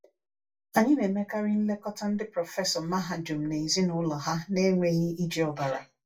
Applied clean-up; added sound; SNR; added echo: none; none; none; reverberation time 0.2 s.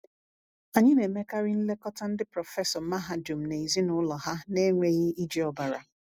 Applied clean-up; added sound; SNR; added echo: none; none; none; none.